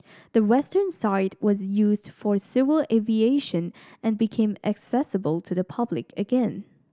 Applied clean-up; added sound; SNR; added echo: none; none; none; none.